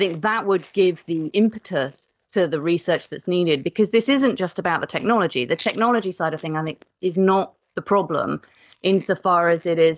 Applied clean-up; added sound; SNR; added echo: neural mask model DeepFilterNet 3.